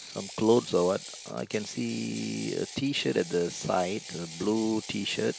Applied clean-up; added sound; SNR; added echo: none; Ratchet, pawl; 15 dB; none.